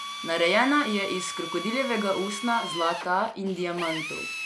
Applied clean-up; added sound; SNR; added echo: none; Drill; 8 dB; none.